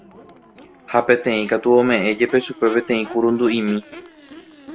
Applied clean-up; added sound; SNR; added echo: none; Crowd / Race car, auto racing / Accelerating, revving, vroom; 19 dB; none.